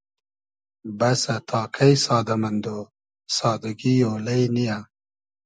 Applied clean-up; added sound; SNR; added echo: none; none; none; none.